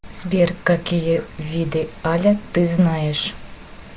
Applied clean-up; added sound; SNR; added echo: none; none; none; none.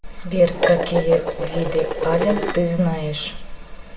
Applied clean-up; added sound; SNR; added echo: none; Dishes, pots, and pans; 4 dB; reverberation time 0.5 s.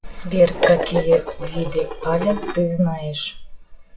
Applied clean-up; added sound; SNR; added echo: classical method WPE with log-MMSE.